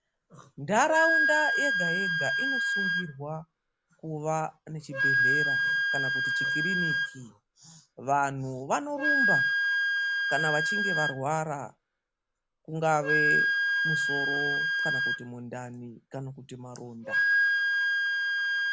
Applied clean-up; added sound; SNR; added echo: none; Wind instrument, woodwind instrument; -5 dB; none.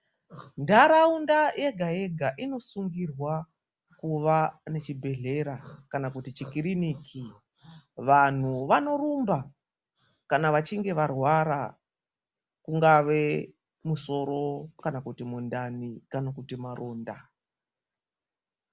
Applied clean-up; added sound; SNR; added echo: none; none; none; none.